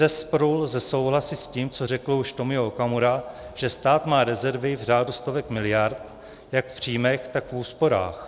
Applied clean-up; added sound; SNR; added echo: none; none; none; none.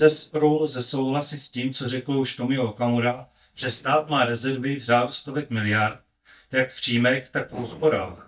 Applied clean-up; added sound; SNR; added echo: neural mask model DeepFilterNet 3.